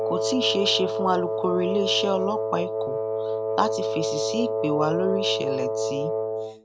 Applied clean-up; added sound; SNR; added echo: none; Wind instrument, woodwind instrument; -1 dB; none.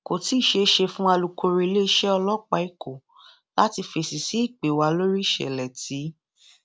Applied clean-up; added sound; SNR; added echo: none; none; none; none.